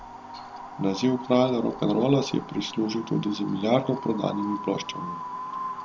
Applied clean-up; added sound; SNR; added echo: none; Wind; 12 dB; none.